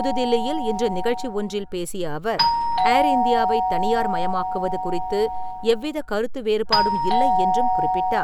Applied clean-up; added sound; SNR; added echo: none; Doorbell; 0 dB; none.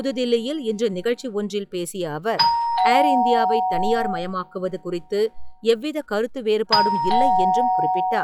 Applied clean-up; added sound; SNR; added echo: classical method log-MMSE.